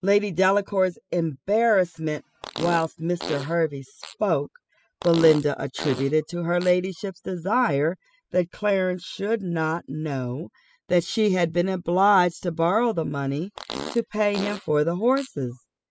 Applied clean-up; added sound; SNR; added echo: classical method spectral subtraction.